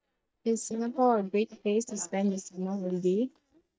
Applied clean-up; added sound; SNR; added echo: neural mask model DeepFilterNet 3.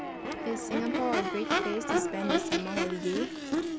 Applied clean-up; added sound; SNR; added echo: none; Crowd / Race car, auto racing / Accelerating, revving, vroom; -3 dB; none.